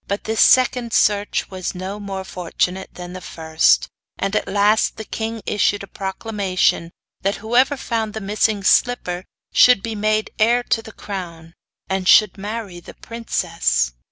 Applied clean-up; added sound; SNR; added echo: none; none; none; none.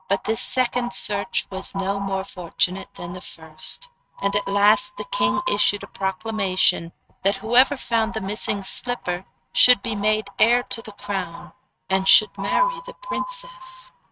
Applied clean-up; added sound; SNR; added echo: neural mask model RNNoise.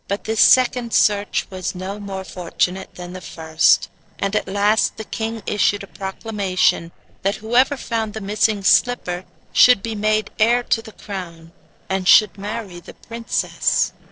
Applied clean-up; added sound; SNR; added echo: neural separator model SepFormer DNS4.